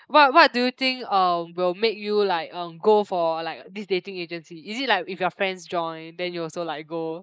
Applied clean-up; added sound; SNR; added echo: neural mask model Resemble Enhance denoiser.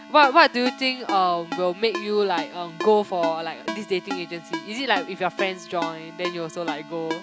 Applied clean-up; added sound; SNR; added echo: none; Ringtone; 11 dB; none.